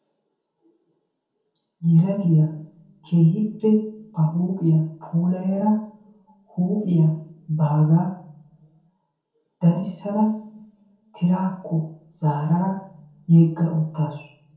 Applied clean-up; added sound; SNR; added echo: none; none; none; reverberation time 0.6 s.